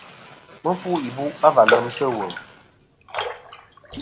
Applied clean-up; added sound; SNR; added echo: none; Raindrop; 6 dB; none.